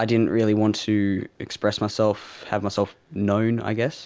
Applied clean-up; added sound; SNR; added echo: none; none; none; none.